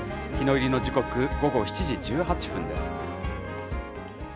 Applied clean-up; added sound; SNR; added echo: none; none; none; none.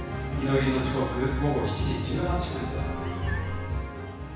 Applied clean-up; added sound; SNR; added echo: none; Meow; 14 dB; reverberation time 1.1 s.